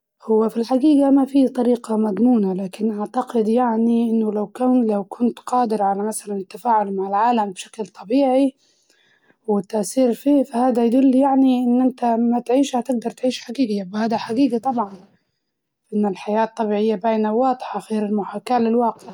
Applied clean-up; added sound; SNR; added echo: none; none; none; none.